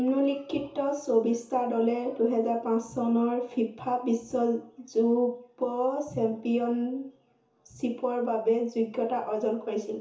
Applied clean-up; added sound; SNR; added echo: none; none; none; reverberation time 0.7 s.